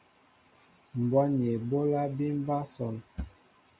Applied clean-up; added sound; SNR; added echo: none; none; none; none.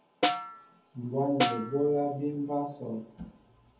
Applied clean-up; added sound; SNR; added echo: none; Snare drum; 1 dB; reverberation time 0.7 s.